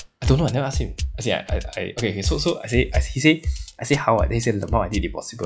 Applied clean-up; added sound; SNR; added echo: classical method log-MMSE.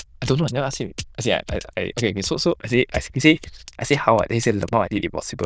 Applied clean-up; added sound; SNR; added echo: neural diffusion model UNIVERSE++.